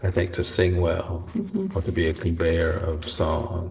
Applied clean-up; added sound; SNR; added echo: neural separator model SepFormer DNS4.